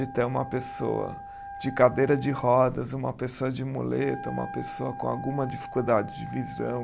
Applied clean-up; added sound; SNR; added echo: none; Wind instrument, woodwind instrument; 13 dB; none.